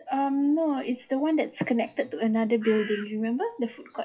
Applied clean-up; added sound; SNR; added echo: classical method WPE with log-MMSE.